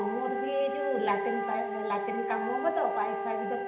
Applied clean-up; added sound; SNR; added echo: none; Wind instrument, woodwind instrument; 1 dB; reverberation time 0.8 s.